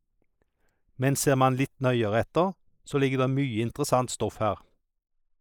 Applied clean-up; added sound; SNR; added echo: neural mask model Resemble Enhance denoiser.